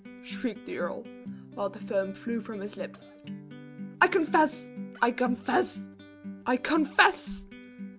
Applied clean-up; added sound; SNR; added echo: none; Acoustic guitar; 13 dB; none.